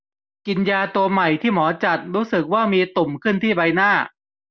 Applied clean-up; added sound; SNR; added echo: none; none; none; none.